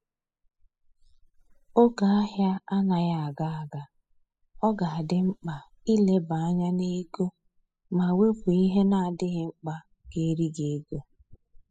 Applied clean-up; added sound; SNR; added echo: classical method spectral subtraction.